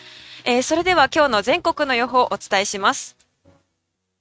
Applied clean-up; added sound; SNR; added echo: neural mask model RNNoise.